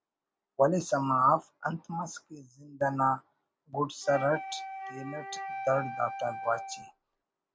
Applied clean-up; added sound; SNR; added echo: none; Wind instrument, woodwind instrument; 9 dB; none.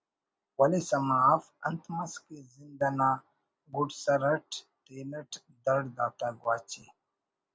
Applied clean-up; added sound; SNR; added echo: none; none; none; none.